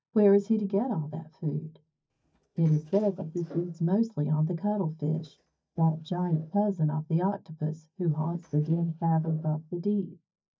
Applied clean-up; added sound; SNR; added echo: neural mask model DeepFilterNet 3.